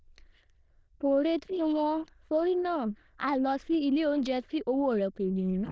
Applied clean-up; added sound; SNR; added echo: neural diffusion model UNIVERSE++.